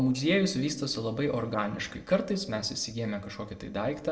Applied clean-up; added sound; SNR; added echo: neural separator model SepFormer DNS4.